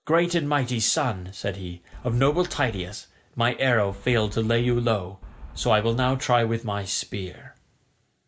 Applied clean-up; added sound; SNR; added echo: none; Wind; 15 dB; none.